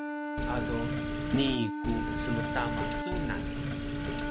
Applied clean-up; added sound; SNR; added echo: none; Wind instrument, woodwind instrument + Sink (filling or washing); -3 dB; none.